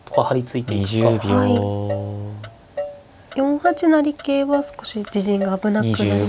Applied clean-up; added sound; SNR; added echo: none; Motor vehicle (road); 13 dB; none.